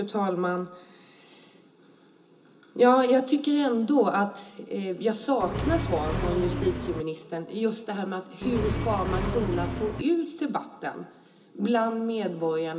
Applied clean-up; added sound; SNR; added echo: none; Accelerating, revving, vroom; 2 dB; reverberation time 0.2 s.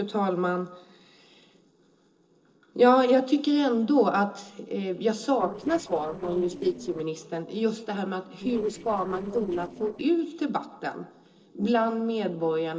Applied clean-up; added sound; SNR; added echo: neural separator model SepFormer DNS4.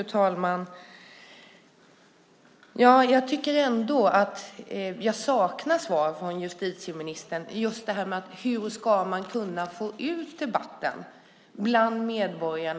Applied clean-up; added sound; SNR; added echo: none; none; none; none.